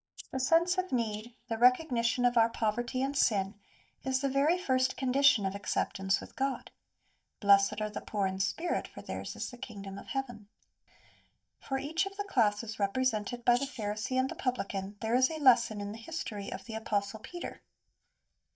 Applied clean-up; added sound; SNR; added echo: neural mask model DeepFilterNet 3.